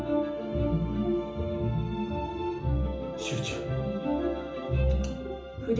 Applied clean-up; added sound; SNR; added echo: none; none; none; reverberation time 0.7 s.